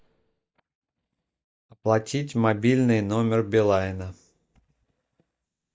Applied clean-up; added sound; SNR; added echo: neural mask model DeepFilterNet 3.